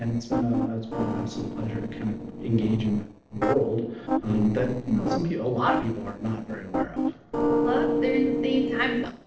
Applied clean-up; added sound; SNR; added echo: neural separator model SepFormer DNS4.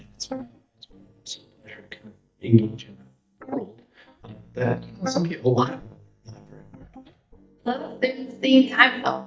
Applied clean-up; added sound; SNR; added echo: neural mask model DeepFilterNet 3.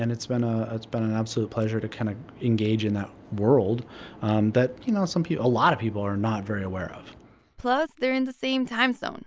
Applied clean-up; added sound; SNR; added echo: none; none; none; none.